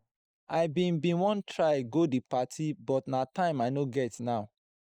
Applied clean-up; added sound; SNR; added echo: neural mask model Resemble Enhance denoiser.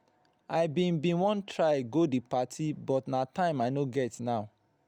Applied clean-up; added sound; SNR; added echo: none; none; none; none.